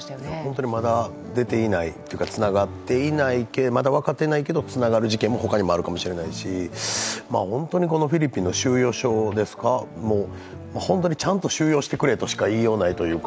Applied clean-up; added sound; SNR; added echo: none; none; none; none.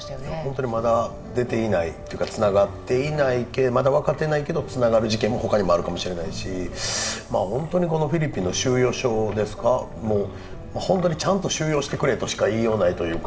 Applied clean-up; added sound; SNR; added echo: none; Wind; 16 dB; reverberation time 2.1 s.